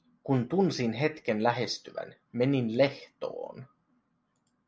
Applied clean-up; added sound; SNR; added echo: none; none; none; none.